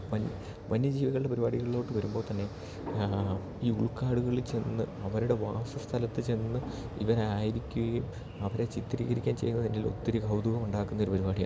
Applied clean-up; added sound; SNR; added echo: none; none; none; none.